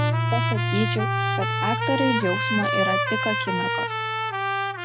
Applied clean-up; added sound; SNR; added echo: none; Piano + Trumpet; -4 dB; none.